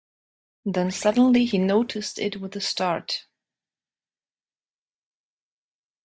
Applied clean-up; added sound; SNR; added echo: neural mask model DeepFilterNet 3.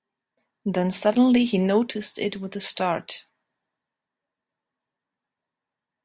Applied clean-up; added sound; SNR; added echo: none; none; none; none.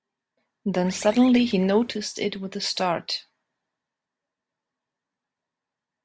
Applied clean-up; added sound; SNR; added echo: none; Bird; 17 dB; none.